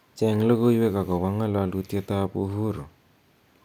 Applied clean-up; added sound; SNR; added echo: none; none; none; none.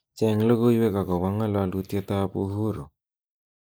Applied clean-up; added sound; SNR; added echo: neural mask model Resemble Enhance denoiser.